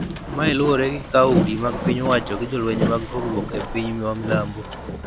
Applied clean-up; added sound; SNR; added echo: none; Boat, Water vehicle; 4 dB; none.